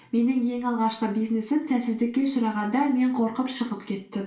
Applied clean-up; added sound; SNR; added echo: none; none; none; reverberation time 0.3 s.